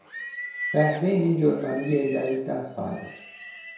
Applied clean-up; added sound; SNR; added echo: none; Livestock, farm animals, working animals; 12 dB; reverberation time 0.7 s.